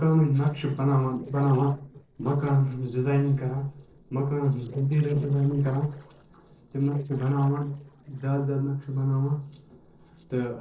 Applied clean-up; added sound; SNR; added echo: neural separator model SepFormer DNS4.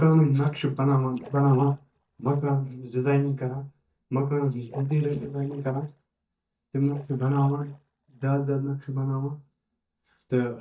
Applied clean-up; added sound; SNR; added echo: neural mask model DeepFilterNet 3.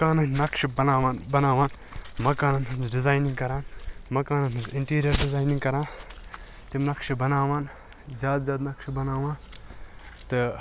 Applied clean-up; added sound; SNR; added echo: none; none; none; none.